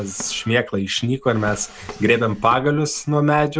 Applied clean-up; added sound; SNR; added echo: none; Drawer open or close; 20 dB; none.